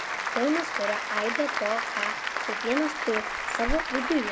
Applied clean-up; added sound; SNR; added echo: none; Applause; 0 dB; none.